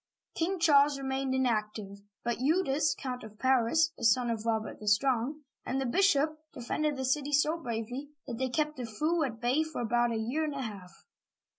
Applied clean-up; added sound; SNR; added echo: none; none; none; none.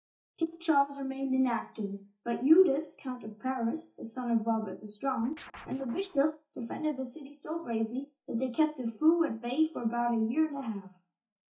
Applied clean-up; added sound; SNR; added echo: neural mask model DeepFilterNet 3.